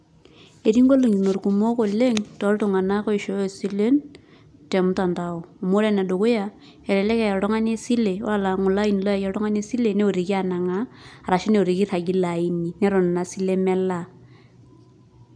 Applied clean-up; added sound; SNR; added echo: none; none; none; none.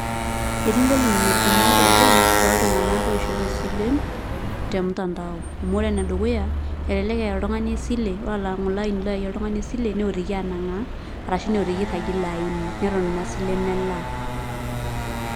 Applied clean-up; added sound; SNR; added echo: none; Motorcycle; -1 dB; none.